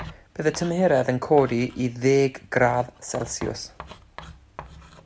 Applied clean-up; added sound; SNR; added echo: none; Writing; 19 dB; none.